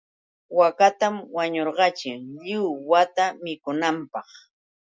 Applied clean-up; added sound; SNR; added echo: none; none; none; none.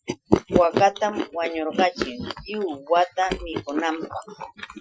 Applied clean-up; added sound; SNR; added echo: classical method Wiener filter.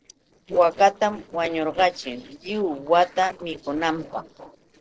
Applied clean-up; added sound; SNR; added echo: neural separator model SepFormer DNS4.